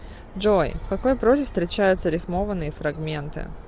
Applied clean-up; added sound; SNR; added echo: none; none; none; none.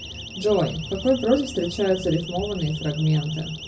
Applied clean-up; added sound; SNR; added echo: none; Siren; 14 dB; reverberation time 0.4 s.